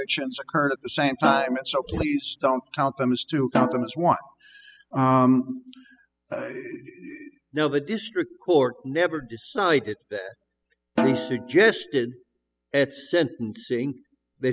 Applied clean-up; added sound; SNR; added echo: classical method spectral subtraction.